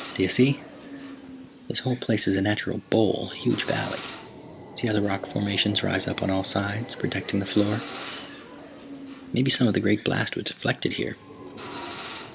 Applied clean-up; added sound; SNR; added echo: none; Drill + Subway, metro, underground; 13 dB; none.